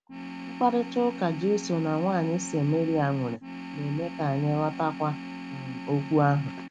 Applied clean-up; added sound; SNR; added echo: none; Organ; 10 dB; none.